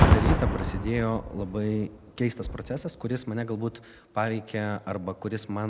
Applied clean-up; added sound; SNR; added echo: none; Boom; -1 dB; none.